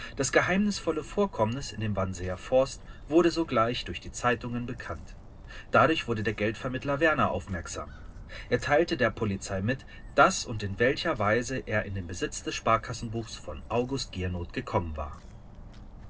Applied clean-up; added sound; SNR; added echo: none; Walk, footsteps; 15 dB; reverberation time 0.2 s.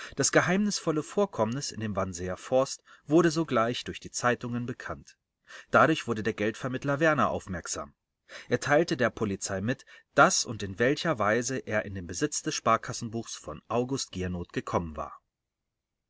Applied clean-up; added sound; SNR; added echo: none; none; none; none.